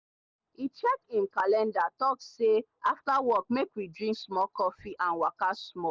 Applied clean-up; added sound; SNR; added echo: none; none; none; none.